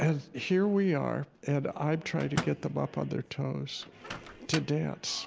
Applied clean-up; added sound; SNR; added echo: none; Microwave oven; 13 dB; none.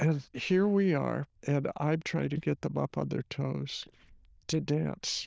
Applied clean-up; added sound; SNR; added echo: neural diffusion model UNIVERSE++.